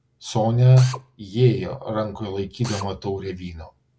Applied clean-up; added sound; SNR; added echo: none; Drill; 16 dB; none.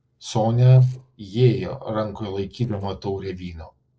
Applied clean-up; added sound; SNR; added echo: neural separator model SepFormer DNS4.